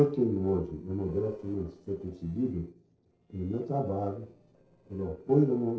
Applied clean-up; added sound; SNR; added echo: neural separator model SepFormer DNS4.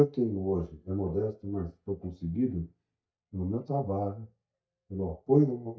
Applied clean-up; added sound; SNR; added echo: neural mask model DeepFilterNet 3.